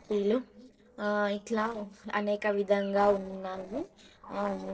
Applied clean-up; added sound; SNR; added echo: neural separator model SepFormer DNS4.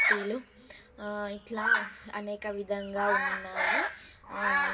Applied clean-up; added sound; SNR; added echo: none; Bird vocalization, bird call, bird song; -5 dB; reverberation time 0.1 s.